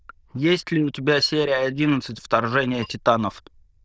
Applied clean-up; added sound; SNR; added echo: neural diffusion model UNIVERSE++.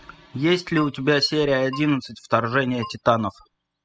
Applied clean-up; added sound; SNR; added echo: classical method spectral subtraction.